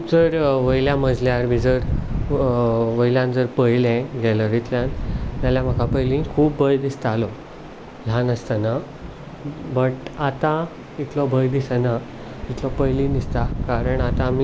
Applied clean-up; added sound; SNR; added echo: none; none; none; none.